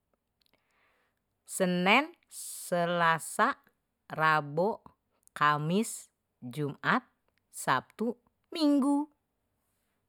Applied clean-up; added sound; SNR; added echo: none; none; none; none.